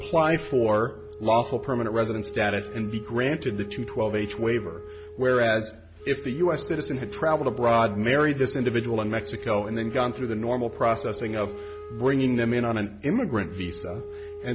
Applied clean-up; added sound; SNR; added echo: none; Wind instrument, woodwind instrument; 14 dB; none.